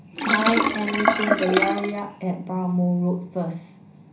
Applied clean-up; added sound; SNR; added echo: none; Sink (filling or washing); -1 dB; reverberation time 0.4 s.